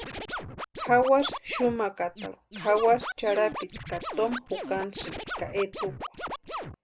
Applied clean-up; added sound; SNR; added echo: none; Scratching (performance technique); 9 dB; none.